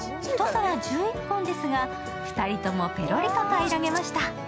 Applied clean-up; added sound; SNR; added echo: none; Rattle (instrument); 15 dB; none.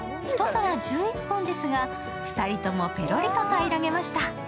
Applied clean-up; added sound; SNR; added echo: none; none; none; none.